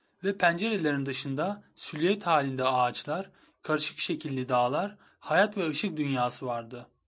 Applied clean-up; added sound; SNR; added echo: none; none; none; none.